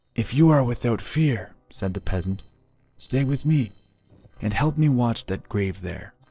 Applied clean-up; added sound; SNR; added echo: neural separator model SepFormer DNS4.